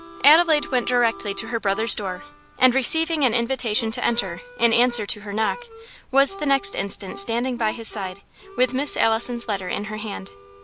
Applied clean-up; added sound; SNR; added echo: none; Harmonica; 17 dB; none.